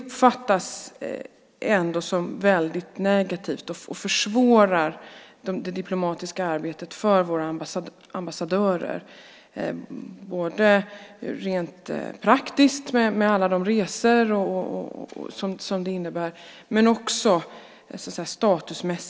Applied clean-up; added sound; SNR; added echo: none; none; none; none.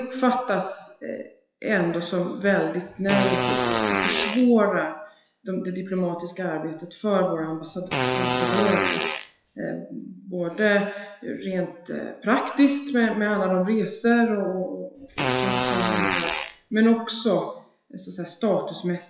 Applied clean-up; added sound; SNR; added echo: classical method WPE with log-MMSE.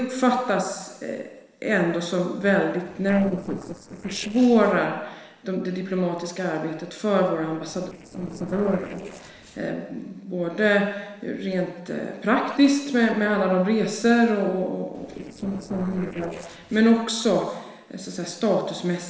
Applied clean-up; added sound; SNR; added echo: neural separator model SepFormer DNS4.